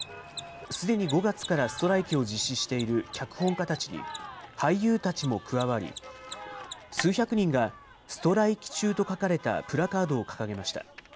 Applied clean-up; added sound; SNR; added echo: none; Mechanisms; 18 dB; none.